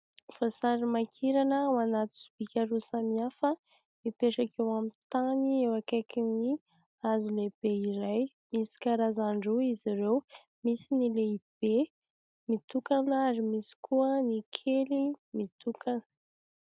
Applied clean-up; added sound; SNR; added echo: none; none; none; none.